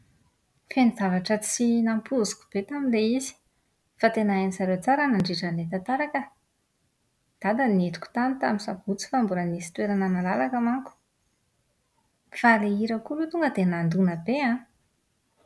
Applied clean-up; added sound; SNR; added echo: none; none; none; none.